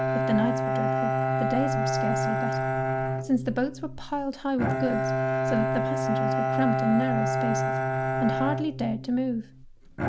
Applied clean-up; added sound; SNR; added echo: none; Bowed string instrument; -3 dB; none.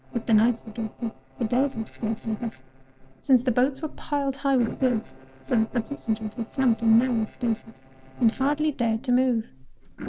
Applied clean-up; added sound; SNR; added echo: neural separator model SepFormer DNS4.